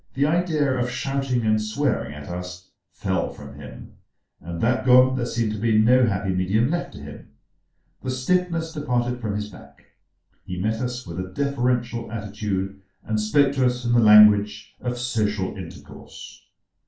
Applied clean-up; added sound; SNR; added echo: none; none; none; reverberation time 0.3 s.